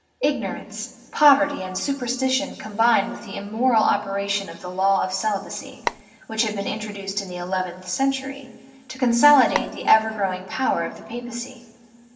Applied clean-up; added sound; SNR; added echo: none; Telephone; 6 dB; reverberation time 2.1 s.